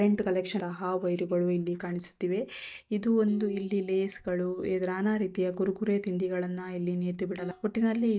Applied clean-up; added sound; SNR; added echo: neural mask model DeepFilterNet 3.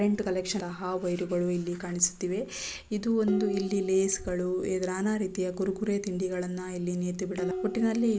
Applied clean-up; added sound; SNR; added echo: none; Dishes, pots, and pans; 12 dB; none.